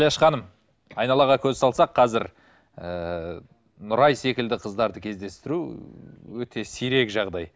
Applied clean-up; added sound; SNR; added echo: none; none; none; none.